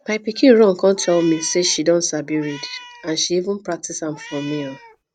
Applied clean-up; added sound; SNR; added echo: none; Meow; 20 dB; none.